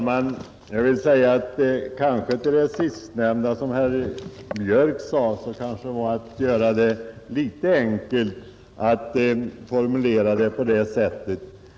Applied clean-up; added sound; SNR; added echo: none; none; none; none.